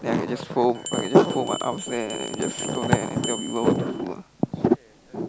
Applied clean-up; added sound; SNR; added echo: none; Bell; 11 dB; none.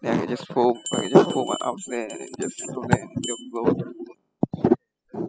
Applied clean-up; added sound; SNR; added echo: classical method spectral subtraction.